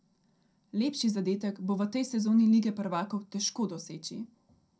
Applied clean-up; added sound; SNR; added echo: none; none; none; reverberation time 0.2 s.